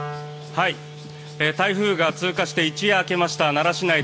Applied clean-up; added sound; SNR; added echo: none; Wind instrument, woodwind instrument; 14 dB; none.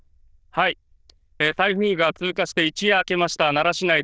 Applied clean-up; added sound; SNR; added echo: neural diffusion model UNIVERSE++.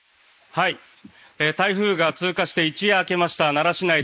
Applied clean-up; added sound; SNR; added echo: neural mask model Resemble Enhance denoiser.